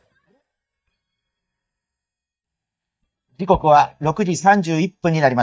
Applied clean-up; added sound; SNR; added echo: neural mask model DeepFilterNet 3.